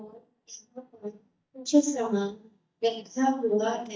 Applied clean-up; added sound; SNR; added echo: neural mask model DeepFilterNet 3.